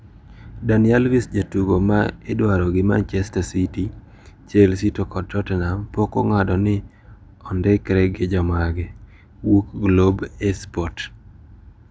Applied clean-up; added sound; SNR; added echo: none; none; none; none.